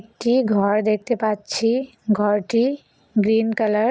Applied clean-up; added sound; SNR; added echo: none; none; none; none.